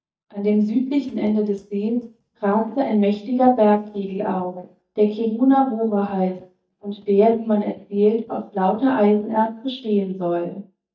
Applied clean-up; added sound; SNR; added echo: neural mask model DeepFilterNet 3.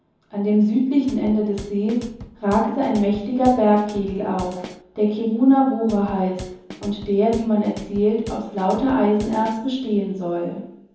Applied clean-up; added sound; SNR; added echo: none; Drum kit; 17 dB; reverberation time 0.9 s.